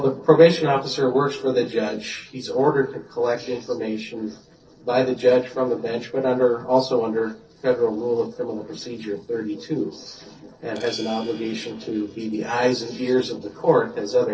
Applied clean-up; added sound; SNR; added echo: neural separator model SepFormer DNS4.